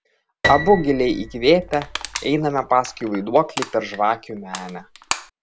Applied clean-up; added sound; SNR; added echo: none; Crushing + Piano; 9 dB; none.